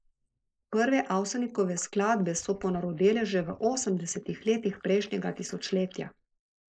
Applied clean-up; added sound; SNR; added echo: neural mask model Resemble Enhance denoiser.